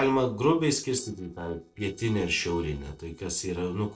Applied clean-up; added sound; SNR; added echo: neural separator model SepFormer DNS4.